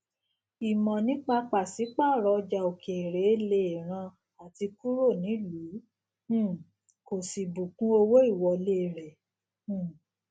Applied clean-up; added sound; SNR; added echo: none; none; none; none.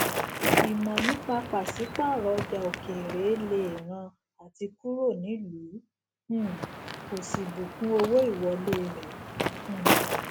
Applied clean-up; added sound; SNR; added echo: none; Walk, footsteps; 1 dB; none.